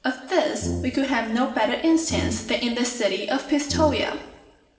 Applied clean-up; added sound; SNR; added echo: none; Brass instrument; 9 dB; reverberation time 1.0 s.